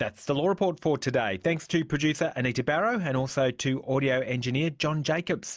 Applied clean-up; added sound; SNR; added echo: none; none; none; none.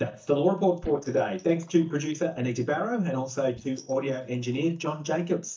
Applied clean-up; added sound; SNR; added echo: neural mask model DeepFilterNet 3.